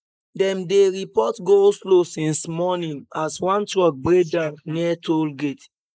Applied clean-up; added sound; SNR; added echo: neural mask model Resemble Enhance denoiser.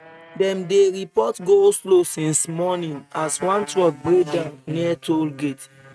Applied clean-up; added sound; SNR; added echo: neural mask model RNNoise.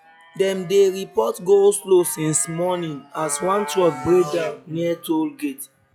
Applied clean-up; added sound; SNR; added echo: classical method log-MMSE.